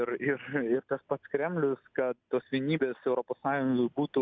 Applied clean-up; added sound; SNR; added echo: none; none; none; none.